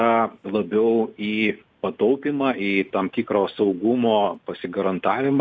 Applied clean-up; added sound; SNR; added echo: none; none; none; none.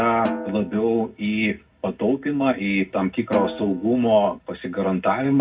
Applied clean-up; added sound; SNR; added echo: none; Snare drum; 12 dB; reverberation time 0.4 s.